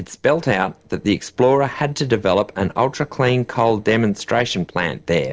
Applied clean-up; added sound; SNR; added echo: neural separator model SepFormer DNS4.